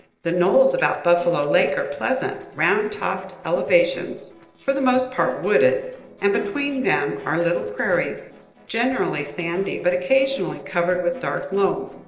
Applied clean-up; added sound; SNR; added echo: neural separator model SepFormer DNS4.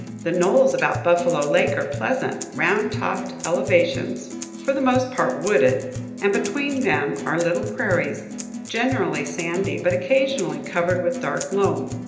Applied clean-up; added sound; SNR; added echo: none; Acoustic guitar; 10 dB; reverberation time 0.9 s.